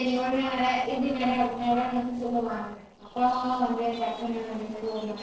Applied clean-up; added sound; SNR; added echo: neural separator model SepFormer DNS4.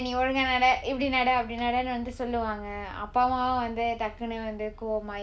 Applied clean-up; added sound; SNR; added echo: none; none; none; none.